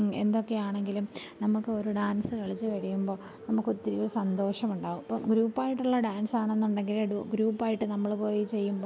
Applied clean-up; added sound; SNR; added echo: none; none; none; none.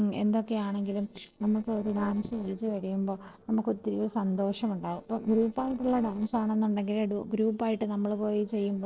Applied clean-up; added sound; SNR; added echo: neural separator model SepFormer DNS4.